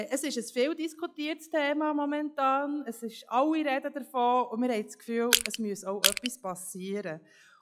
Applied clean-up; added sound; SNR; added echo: classical method log-MMSE.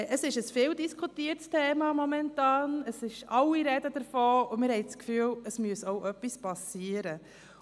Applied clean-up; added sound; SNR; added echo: none; none; none; none.